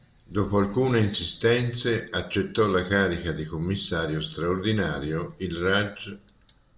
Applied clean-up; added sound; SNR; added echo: none; none; none; none.